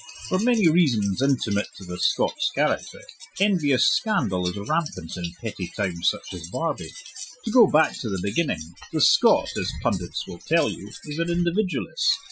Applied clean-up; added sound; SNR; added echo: classical method Wiener filter.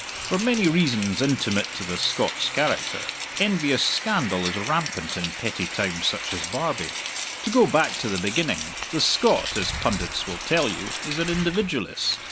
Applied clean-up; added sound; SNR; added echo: none; Rain; 7 dB; none.